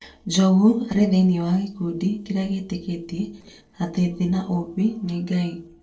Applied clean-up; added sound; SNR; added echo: neural separator model SepFormer DNS4.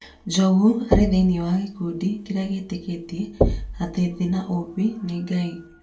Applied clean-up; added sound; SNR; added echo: none; Knock / Wood; 5 dB; reverberation time 0.2 s.